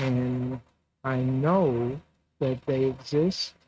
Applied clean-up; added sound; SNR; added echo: neural mask model RNNoise.